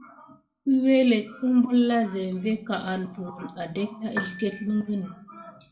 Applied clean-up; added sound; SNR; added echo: none; Piano; 12 dB; reverberation time 0.4 s.